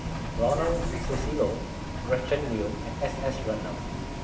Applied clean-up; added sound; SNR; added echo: none; Bus; 2 dB; reverberation time 0.7 s.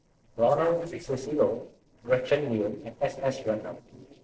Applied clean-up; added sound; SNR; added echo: neural separator model SepFormer DNS4.